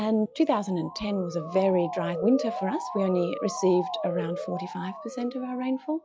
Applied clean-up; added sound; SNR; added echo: classical method log-MMSE.